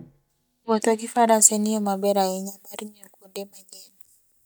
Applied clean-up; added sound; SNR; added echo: neural mask model DeepFilterNet 3.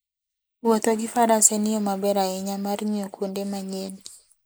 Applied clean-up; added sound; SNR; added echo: neural mask model Resemble Enhance denoiser.